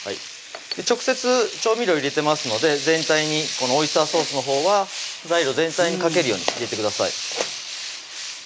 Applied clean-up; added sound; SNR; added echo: none; none; none; none.